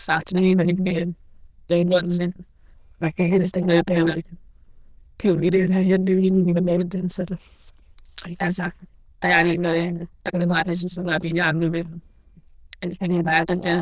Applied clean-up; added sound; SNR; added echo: neural diffusion model UNIVERSE++.